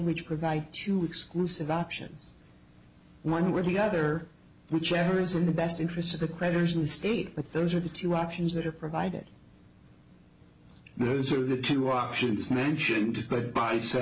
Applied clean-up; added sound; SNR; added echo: none; none; none; none.